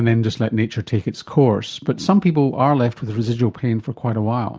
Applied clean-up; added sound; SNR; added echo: none; none; none; none.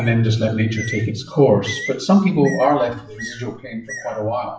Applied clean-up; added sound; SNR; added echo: classical method WPE with log-MMSE.